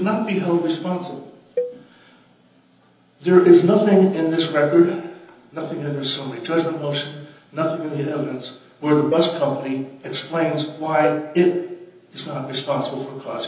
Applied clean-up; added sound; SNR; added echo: none; Cowbell; 12 dB; reverberation time 0.9 s.